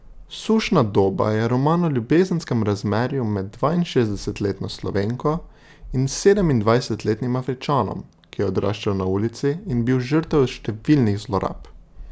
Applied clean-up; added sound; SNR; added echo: none; none; none; none.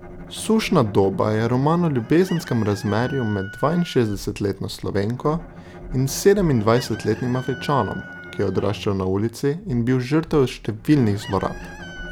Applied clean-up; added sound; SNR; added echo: none; Chicken, rooster + Bowed string instrument; 17 dB; none.